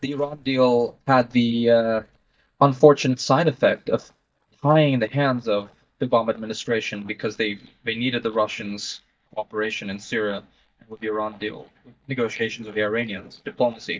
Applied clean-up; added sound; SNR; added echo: neural mask model DeepFilterNet 3.